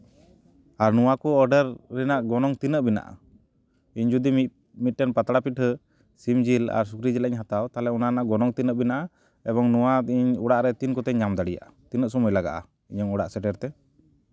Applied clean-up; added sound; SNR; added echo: none; none; none; none.